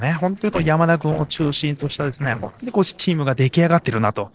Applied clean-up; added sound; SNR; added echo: neural separator model SepFormer DNS4.